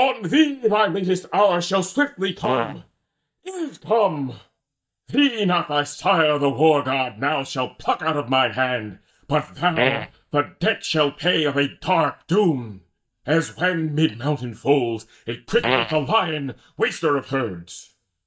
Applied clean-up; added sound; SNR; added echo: neural mask model DeepFilterNet 3.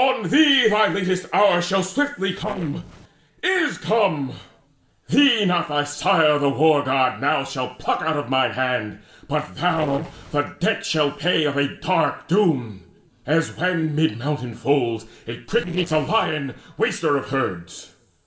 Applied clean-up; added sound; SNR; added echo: neural separator model SepFormer DNS4.